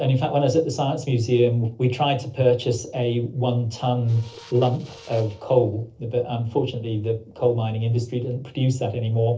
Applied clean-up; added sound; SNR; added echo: neural separator model SepFormer DNS4.